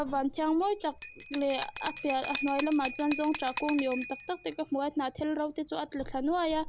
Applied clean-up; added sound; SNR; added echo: none; Bell; -4 dB; none.